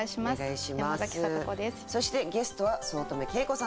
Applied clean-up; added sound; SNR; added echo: none; Subway, metro, underground; 18 dB; none.